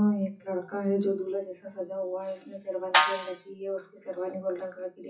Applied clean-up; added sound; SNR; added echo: classical method WPE with log-MMSE.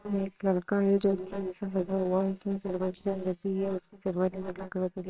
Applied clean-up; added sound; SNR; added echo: neural separator model SepFormer WHAMR!.